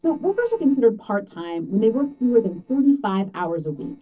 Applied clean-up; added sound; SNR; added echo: neural separator model SepFormer DNS4.